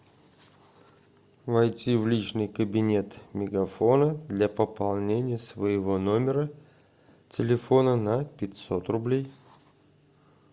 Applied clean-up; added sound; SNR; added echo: none; none; none; none.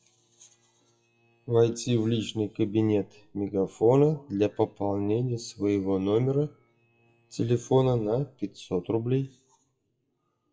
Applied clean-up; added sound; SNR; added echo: classical method WPE with log-MMSE.